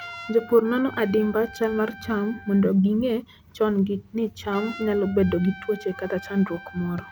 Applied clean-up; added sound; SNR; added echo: none; Trumpet; 19 dB; none.